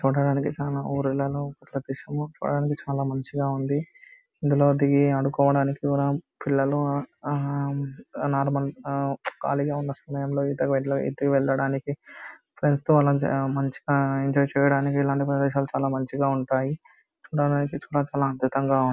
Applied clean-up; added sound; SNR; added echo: none; none; none; none.